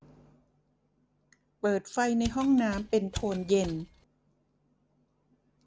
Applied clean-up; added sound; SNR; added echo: none; Mechanisms; 11 dB; none.